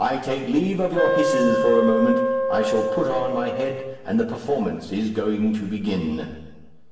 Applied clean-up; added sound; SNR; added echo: none; Wind instrument, woodwind instrument; -1 dB; reverberation time 1.2 s.